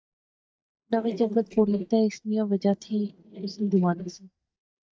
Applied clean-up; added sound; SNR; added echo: neural mask model DeepFilterNet 3.